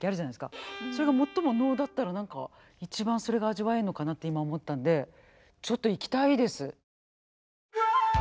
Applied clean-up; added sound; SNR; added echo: none; Bowed string instrument; 16 dB; none.